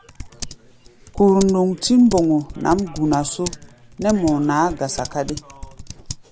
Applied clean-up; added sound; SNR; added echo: none; Typing; 14 dB; none.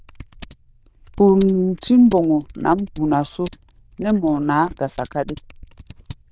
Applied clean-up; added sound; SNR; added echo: neural diffusion model UNIVERSE++.